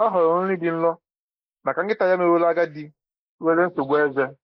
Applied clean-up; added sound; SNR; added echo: neural mask model Resemble Enhance denoiser.